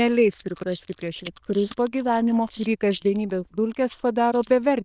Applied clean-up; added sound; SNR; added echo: neural diffusion model UNIVERSE++.